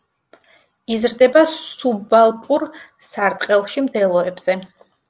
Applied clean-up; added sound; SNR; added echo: none; none; none; none.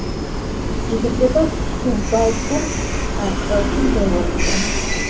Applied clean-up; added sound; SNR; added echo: none; Train; -2 dB; reverberation time 0.3 s.